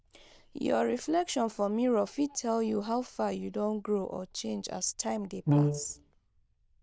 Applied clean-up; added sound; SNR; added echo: neural diffusion model UNIVERSE++.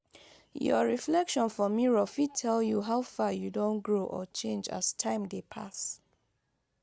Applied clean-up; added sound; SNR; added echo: none; none; none; none.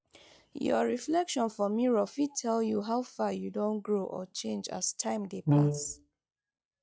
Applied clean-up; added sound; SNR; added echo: classical method log-MMSE.